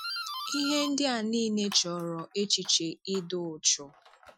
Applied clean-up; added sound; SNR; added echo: classical method Wiener filter.